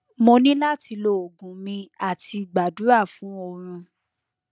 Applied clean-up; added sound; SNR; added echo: none; none; none; none.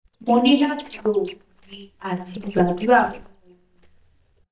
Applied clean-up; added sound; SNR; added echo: neural mask model DeepFilterNet 3.